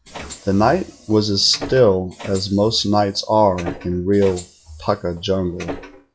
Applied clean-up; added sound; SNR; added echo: classical method log-MMSE.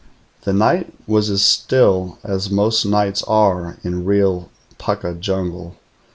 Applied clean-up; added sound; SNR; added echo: none; none; none; none.